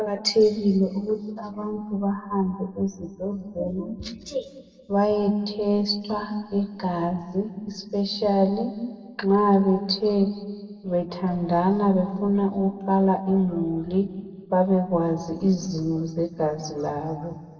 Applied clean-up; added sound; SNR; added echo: none; none; none; reverberation time 1.3 s.